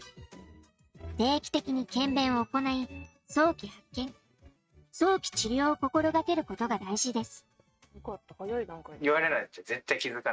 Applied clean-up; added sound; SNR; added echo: neural mask model RNNoise.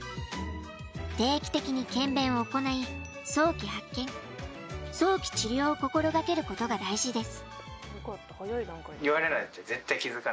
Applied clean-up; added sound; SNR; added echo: none; Glass / Bell; 20 dB; none.